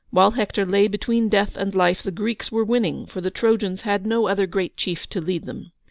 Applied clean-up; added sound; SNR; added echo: none; none; none; none.